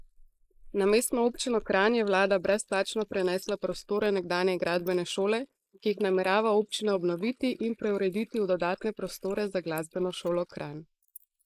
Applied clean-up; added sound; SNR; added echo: neural mask model Resemble Enhance denoiser.